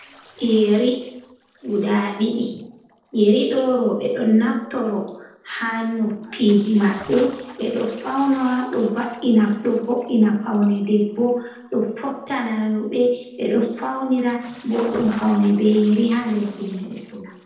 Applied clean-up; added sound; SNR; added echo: neural separator model SepFormer DNS4.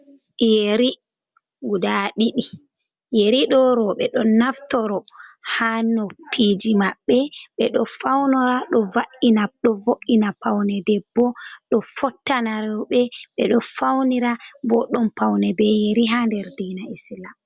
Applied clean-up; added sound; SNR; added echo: none; none; none; none.